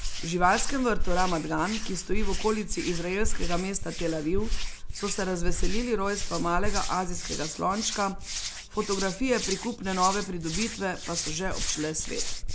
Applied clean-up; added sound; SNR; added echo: none; Hands; 0 dB; none.